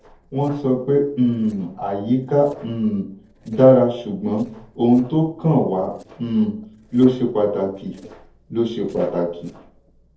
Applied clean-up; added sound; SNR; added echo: neural separator model SepFormer DNS4.